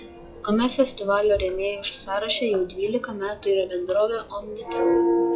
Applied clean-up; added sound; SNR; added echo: classical method log-MMSE.